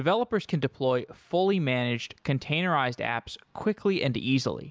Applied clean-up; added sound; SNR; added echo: none; none; none; none.